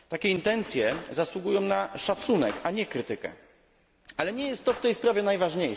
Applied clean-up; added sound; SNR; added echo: none; Cutlery, silverware / Drawer open or close; 18 dB; none.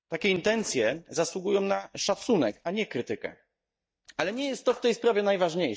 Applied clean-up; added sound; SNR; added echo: neural mask model DeepFilterNet 3.